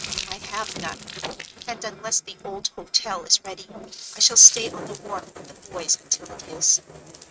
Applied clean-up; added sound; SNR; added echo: neural mask model RNNoise.